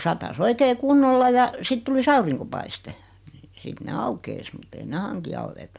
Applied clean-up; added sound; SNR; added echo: none; none; none; none.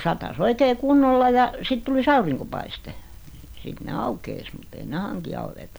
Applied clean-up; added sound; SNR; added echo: none; Crackle; 18 dB; none.